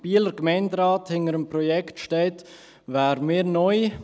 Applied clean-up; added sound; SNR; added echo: none; none; none; none.